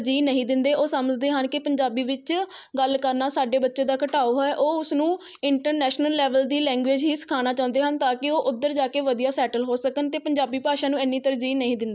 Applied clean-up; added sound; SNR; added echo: none; none; none; none.